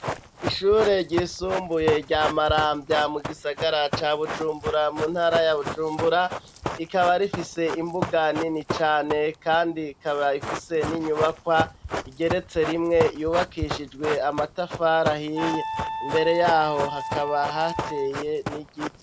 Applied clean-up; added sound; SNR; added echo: none; Wind instrument, woodwind instrument + Run; 8 dB; none.